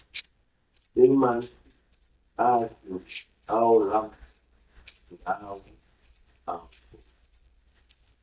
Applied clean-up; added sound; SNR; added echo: neural mask model DeepFilterNet 3.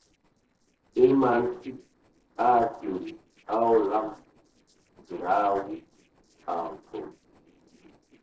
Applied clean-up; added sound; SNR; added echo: neural separator model SepFormer DNS4.